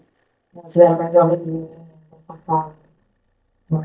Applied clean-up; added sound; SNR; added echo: neural mask model DeepFilterNet 3.